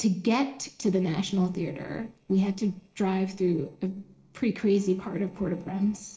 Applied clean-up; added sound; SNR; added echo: neural separator model SepFormer DNS4.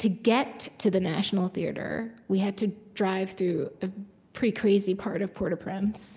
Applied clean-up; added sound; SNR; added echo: none; none; none; none.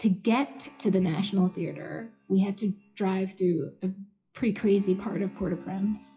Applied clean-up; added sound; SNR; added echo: classical method WPE with log-MMSE.